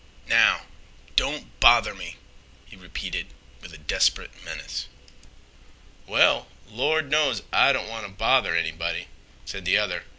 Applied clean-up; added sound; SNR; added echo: none; none; none; none.